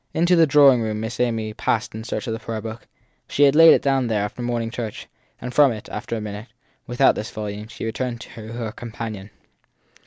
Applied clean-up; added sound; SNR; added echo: none; none; none; none.